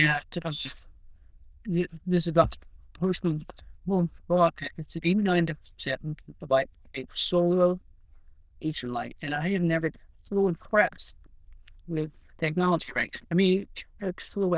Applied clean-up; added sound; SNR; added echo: neural diffusion model UNIVERSE++.